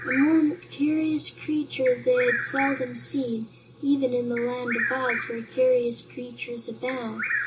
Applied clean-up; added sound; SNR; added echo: none; Bird vocalization, bird call, bird song; 8 dB; reverberation time 0.2 s.